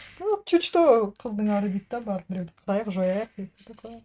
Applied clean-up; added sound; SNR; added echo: neural mask model RNNoise.